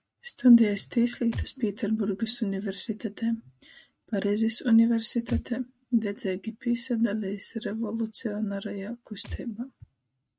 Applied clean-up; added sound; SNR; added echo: neural mask model RNNoise.